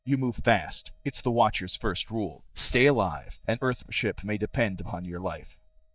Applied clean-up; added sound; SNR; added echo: neural mask model DeepFilterNet 3.